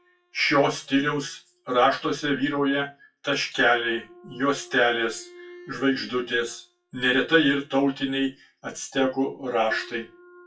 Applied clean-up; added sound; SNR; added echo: classical method WPE with log-MMSE.